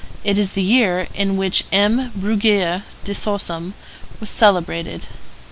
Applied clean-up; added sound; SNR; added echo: none; none; none; none.